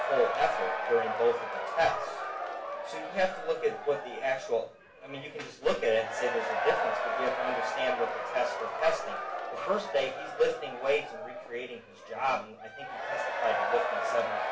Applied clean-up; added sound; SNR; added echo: none; Crowd / Cheering; 3 dB; reverberation time 0.3 s.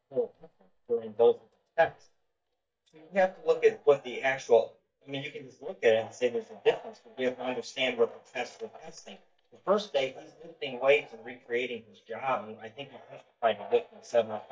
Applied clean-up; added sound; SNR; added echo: neural mask model DeepFilterNet 3.